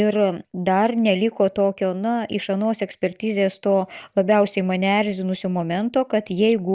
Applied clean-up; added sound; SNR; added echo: none; none; none; none.